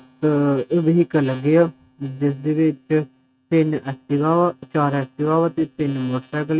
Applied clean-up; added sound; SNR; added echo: neural mask model RNNoise.